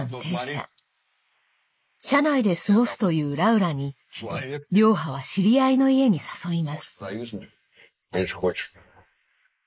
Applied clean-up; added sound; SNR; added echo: neural mask model Resemble Enhance denoiser.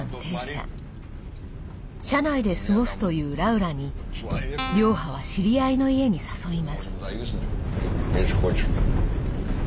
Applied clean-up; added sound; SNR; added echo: none; Guitar; 10 dB; none.